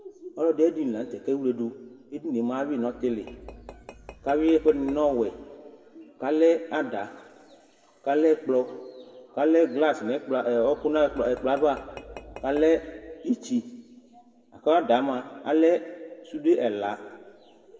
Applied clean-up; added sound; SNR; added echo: none; Tap / Glass; 19 dB; reverberation time 1.5 s.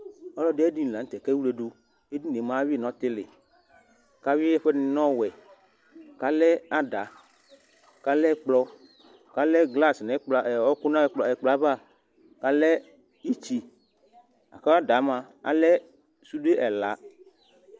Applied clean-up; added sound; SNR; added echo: none; none; none; none.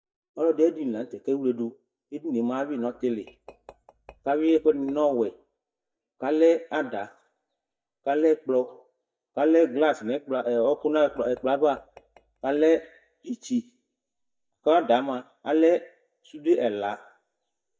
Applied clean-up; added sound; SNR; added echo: neural mask model DeepFilterNet 3.